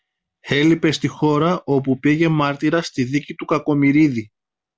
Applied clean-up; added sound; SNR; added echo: none; none; none; none.